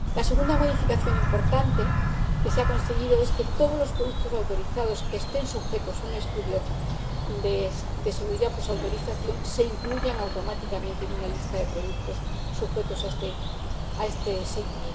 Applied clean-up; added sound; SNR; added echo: none; Bird vocalization, bird call, bird song; -4 dB; reverberation time 1.5 s.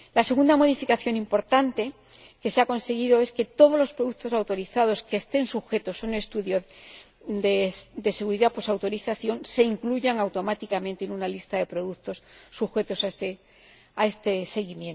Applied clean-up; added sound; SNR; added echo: none; none; none; none.